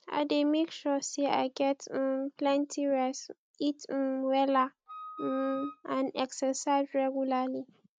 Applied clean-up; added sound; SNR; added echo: neural mask model RNNoise.